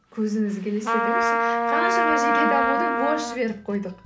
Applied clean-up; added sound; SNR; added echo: none; Trumpet; -4 dB; none.